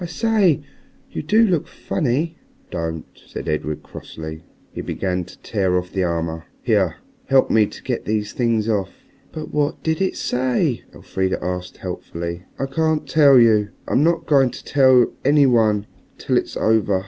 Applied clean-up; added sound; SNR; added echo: none; none; none; none.